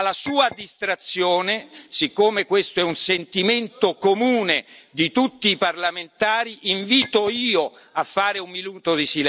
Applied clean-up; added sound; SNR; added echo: none; Chink, clink; 20 dB; none.